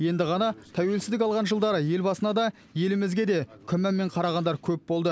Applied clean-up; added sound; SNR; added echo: none; none; none; none.